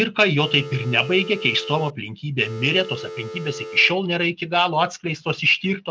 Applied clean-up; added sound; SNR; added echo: none; Telephone; 12 dB; none.